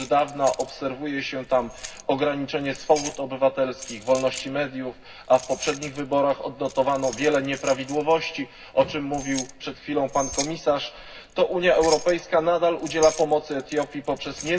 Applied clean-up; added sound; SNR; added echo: none; Keys jangling; 15 dB; reverberation time 0.4 s.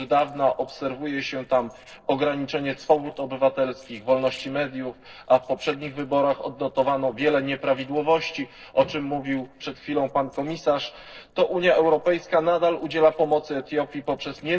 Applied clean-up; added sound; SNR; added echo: neural separator model SepFormer DNS4.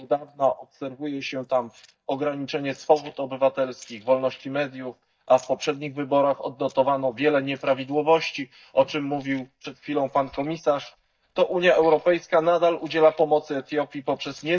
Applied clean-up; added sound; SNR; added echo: neural mask model DeepFilterNet 3.